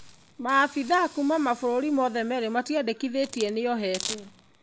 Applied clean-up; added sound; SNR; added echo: none; Hiss; 17 dB; none.